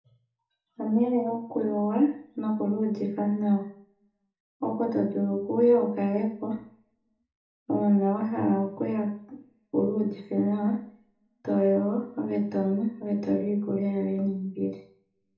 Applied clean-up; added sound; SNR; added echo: none; none; none; reverberation time 1.0 s.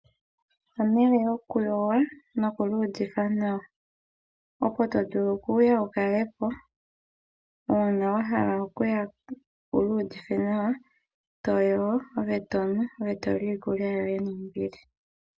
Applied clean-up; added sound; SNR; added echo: none; none; none; none.